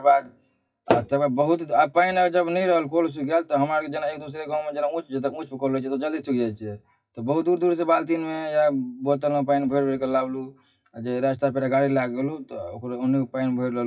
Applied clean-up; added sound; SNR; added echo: classical method WPE with log-MMSE.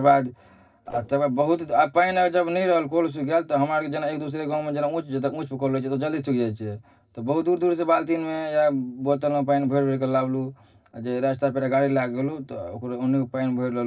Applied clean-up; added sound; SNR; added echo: neural separator model SepFormer DNS4.